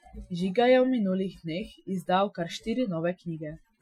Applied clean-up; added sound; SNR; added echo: classical method Wiener filter.